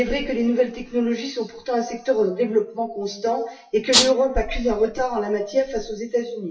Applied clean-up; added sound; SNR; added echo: classical method WPE with log-MMSE.